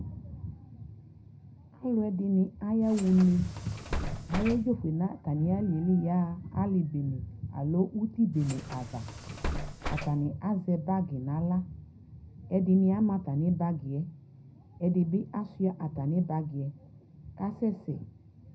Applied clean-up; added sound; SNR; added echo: none; Bus; 7 dB; reverberation time 0.4 s.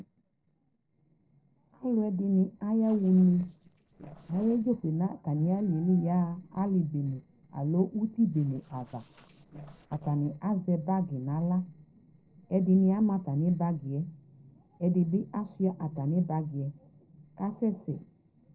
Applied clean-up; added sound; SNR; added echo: neural separator model SepFormer DNS4.